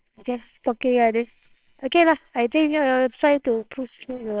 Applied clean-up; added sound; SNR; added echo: neural separator model SepFormer WHAMR!.